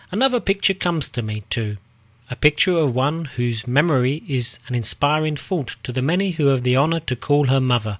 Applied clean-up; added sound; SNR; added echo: none; none; none; none.